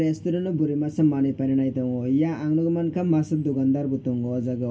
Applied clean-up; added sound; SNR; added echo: none; none; none; reverberation time 0.2 s.